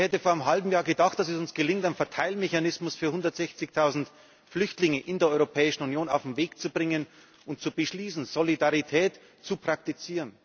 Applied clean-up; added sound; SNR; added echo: none; none; none; none.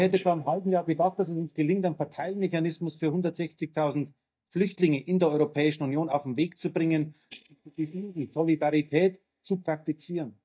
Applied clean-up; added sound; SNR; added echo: neural mask model DeepFilterNet 3.